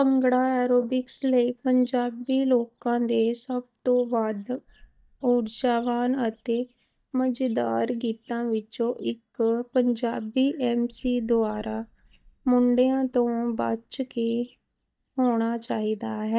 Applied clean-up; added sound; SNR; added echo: neural mask model DeepFilterNet 3.